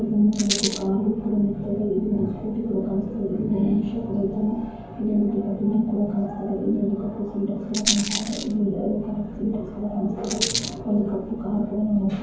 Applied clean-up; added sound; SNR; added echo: none; Rattle; 10 dB; reverberation time 0.9 s.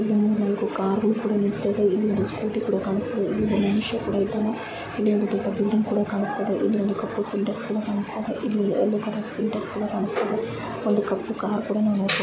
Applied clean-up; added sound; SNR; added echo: none; none; none; none.